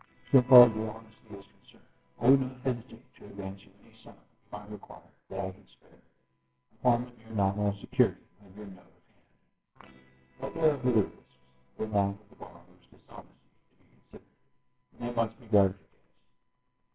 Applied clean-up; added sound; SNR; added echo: neural separator model SepFormer WHAMR!.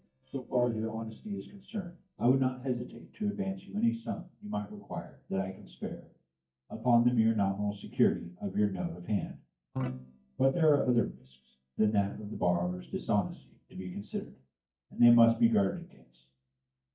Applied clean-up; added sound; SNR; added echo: neural mask model DeepFilterNet 3.